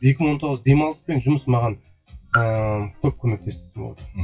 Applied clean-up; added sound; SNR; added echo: classical method WPE with log-MMSE.